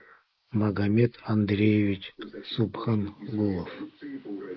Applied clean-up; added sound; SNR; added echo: neural mask model Resemble Enhance denoiser.